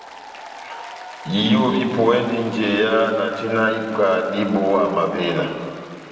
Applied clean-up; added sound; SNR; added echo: none; Applause; 18 dB; reverberation time 2.5 s.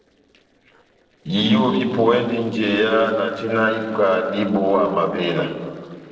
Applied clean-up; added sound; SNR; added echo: neural separator model SepFormer DNS4.